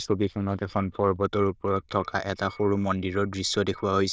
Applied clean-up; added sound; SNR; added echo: neural diffusion model UNIVERSE++.